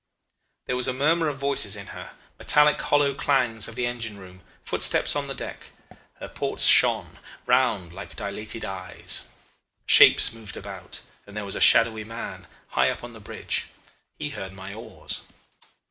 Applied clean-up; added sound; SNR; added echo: none; none; none; none.